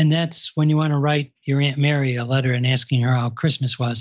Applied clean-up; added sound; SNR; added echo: none; none; none; none.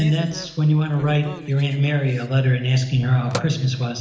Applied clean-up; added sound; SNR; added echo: none; Telephone; 16 dB; reverberation time 0.8 s.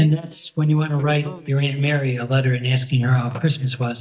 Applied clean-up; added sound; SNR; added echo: neural mask model DeepFilterNet 3.